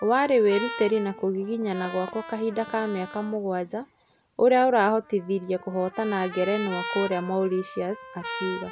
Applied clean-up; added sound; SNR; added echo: none; Trumpet; 13 dB; none.